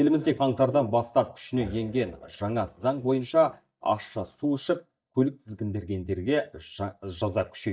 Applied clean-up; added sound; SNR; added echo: neural mask model DeepFilterNet 3.